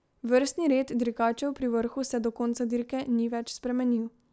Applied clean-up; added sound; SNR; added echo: none; none; none; none.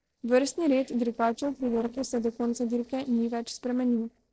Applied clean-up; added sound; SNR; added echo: neural separator model SepFormer DNS4.